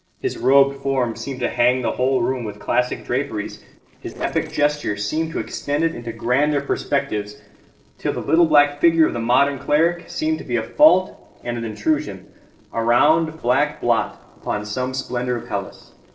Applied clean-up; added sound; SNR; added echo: neural separator model SepFormer DNS4.